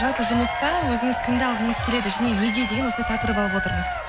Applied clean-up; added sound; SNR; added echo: none; Applause / Crowd / Cheering; 3 dB; none.